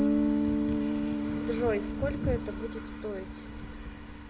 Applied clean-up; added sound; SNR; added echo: none; Guitar; -4 dB; reverberation time 0.3 s.